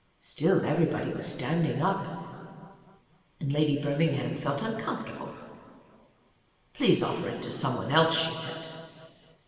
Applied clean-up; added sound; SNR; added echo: none; none; none; reverberation time 2.6 s.